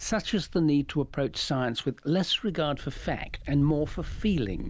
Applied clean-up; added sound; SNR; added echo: none; Wind; 12 dB; none.